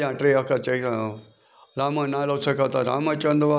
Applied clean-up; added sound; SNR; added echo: none; none; none; none.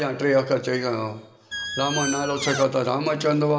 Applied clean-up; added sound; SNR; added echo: none; Squeak; 6 dB; reverberation time 0.9 s.